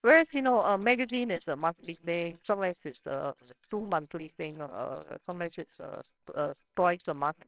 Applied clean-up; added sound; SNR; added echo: neural separator model SepFormer WHAMR!.